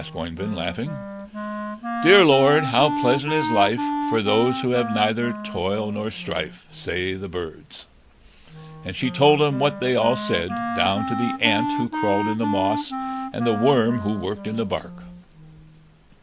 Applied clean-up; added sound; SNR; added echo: none; Wind instrument, woodwind instrument; 7 dB; none.